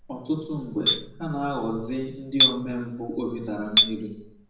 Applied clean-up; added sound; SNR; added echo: none; Chink, clink; -3 dB; reverberation time 0.7 s.